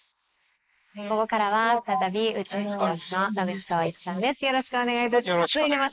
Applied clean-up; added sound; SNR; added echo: neural mask model Resemble Enhance denoiser.